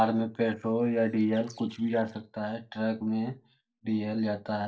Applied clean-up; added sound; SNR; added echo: neural separator model SepFormer DNS4.